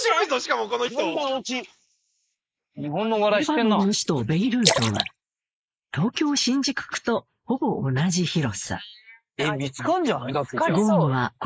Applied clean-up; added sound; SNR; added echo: neural mask model Resemble Enhance denoiser.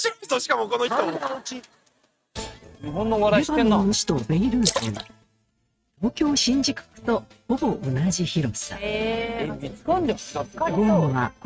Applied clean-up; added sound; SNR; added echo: neural mask model RNNoise.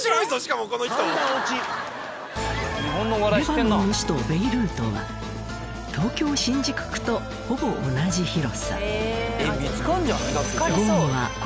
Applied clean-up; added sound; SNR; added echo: none; none; none; none.